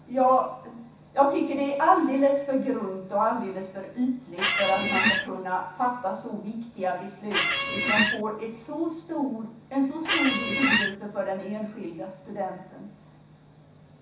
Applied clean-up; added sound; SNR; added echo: none; Squeak; -3 dB; reverberation time 0.7 s.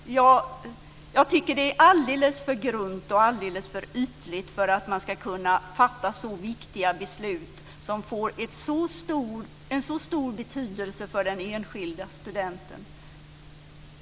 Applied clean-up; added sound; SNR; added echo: none; none; none; none.